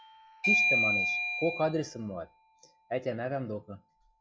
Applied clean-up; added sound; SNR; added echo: classical method log-MMSE.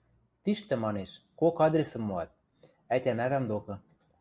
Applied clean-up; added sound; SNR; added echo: none; none; none; none.